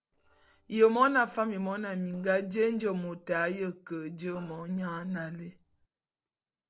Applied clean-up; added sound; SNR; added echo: neural separator model SepFormer DNS4.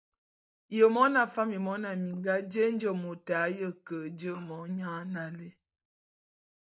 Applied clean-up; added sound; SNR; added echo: neural mask model DeepFilterNet 3.